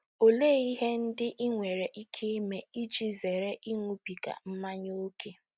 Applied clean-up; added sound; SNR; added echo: none; none; none; none.